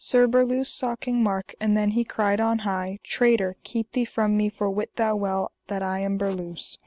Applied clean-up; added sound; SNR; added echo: none; none; none; none.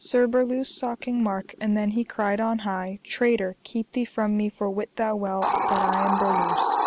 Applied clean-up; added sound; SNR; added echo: none; Hiss; 4 dB; none.